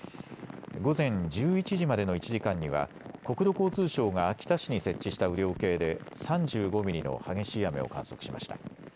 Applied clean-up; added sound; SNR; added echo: none; none; none; none.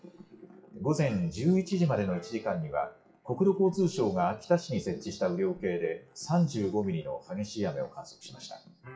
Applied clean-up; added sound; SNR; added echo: classical method WPE with log-MMSE.